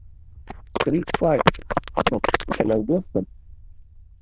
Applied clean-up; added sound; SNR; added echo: neural diffusion model UNIVERSE++.